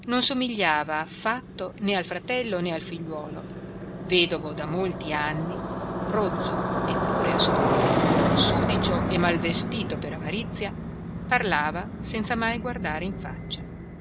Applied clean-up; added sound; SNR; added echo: none; Motorcycle; 0 dB; none.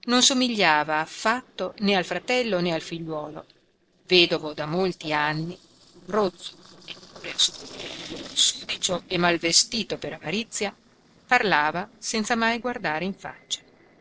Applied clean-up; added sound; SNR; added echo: neural separator model SepFormer DNS4.